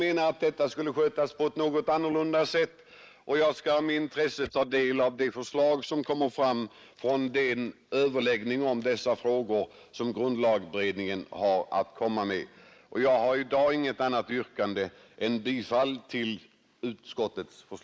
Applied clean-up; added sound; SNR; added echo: neural mask model Resemble Enhance denoiser.